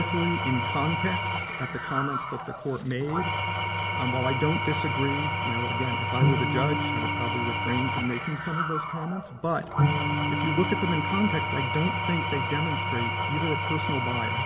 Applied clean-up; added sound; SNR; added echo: none; Engine / Tools + Bowed string instrument; -2 dB; none.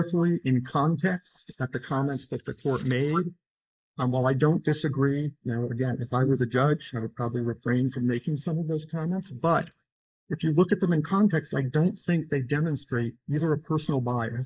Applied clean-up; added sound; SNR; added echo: neural mask model Resemble Enhance denoiser.